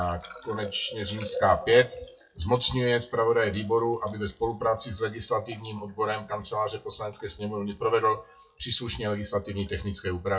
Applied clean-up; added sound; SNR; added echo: classical method WPE with log-MMSE.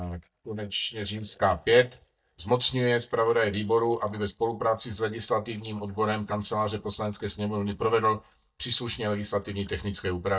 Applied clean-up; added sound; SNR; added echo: neural mask model DeepFilterNet 3.